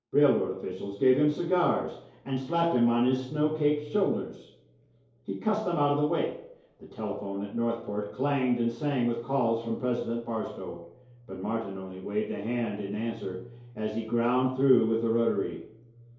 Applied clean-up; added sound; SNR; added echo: none; none; none; reverberation time 2.4 s.